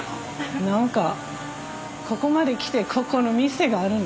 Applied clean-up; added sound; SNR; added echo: none; none; none; none.